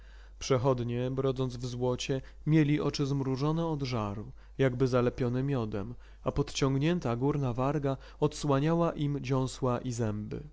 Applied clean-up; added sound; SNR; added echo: none; none; none; none.